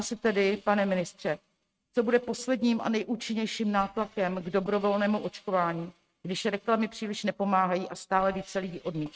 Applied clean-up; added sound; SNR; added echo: neural mask model RNNoise.